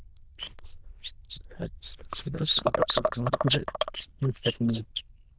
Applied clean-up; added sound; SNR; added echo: neural diffusion model UNIVERSE++.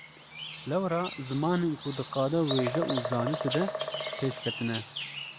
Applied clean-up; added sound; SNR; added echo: none; Bird vocalization, bird call, bird song; 5 dB; none.